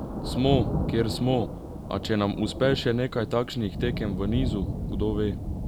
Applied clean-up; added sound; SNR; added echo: none; Thunder; 4 dB; none.